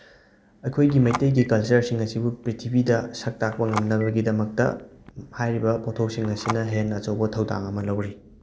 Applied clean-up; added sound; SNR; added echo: none; Telephone; 15 dB; none.